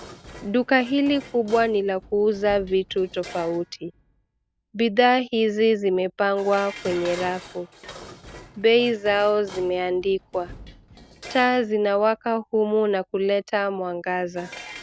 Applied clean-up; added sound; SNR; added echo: none; Dishes, pots, and pans; 20 dB; none.